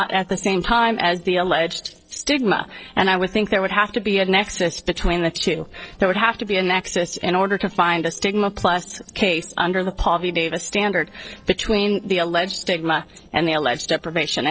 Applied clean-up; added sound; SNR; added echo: neural separator model SepFormer DNS4.